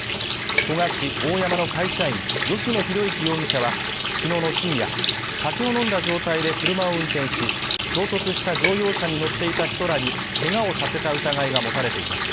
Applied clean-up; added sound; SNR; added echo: none; Water tap, faucet; -1 dB; none.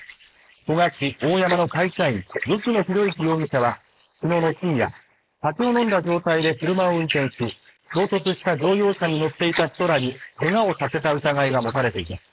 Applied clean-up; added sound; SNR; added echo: neural mask model Resemble Enhance denoiser.